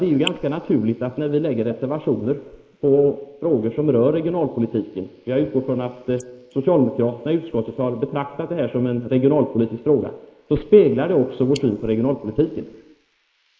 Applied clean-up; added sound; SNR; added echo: neural mask model Resemble Enhance denoiser.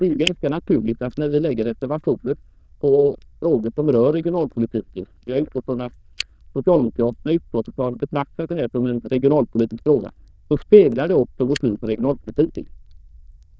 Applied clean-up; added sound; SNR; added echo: neural diffusion model UNIVERSE++.